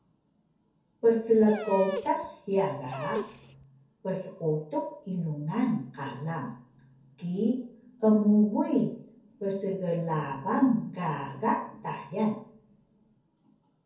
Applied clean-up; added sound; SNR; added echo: none; Dog; 11 dB; reverberation time 0.6 s.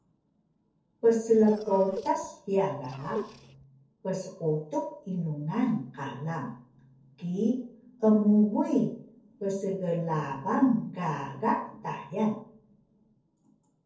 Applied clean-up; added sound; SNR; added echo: neural separator model SepFormer DNS4.